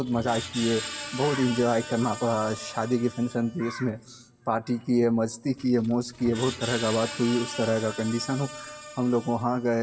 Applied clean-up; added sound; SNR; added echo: none; Screech; 13 dB; reverberation time 0.5 s.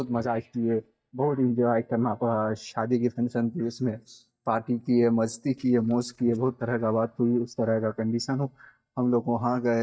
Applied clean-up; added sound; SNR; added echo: neural mask model DeepFilterNet 3.